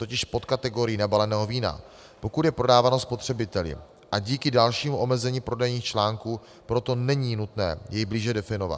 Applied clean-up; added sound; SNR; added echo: none; none; none; none.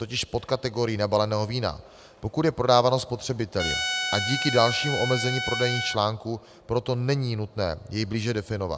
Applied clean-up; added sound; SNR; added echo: none; Trumpet; 3 dB; none.